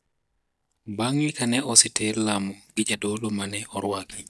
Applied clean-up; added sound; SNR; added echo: neural mask model DeepFilterNet 3.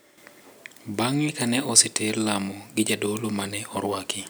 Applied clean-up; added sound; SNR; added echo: none; none; none; none.